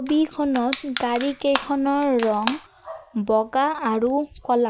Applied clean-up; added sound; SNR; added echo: none; Crushing; 11 dB; none.